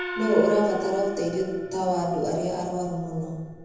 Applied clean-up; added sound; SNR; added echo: none; Gong; 10 dB; reverberation time 1.1 s.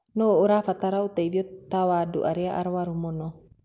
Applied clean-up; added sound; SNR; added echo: none; none; none; none.